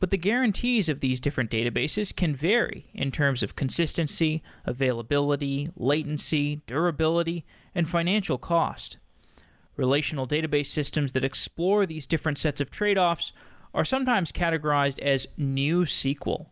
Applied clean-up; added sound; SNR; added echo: none; none; none; none.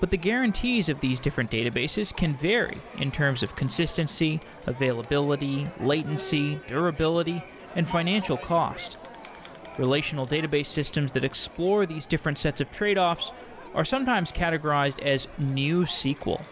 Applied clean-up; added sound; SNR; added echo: none; Crowd; 17 dB; none.